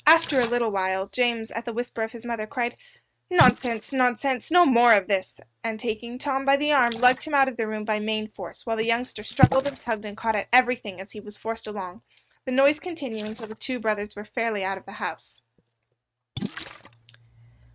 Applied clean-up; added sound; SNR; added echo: neural mask model RNNoise.